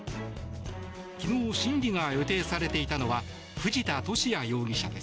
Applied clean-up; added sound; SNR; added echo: none; none; none; none.